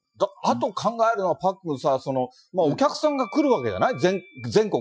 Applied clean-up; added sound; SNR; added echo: classical method Wiener filter.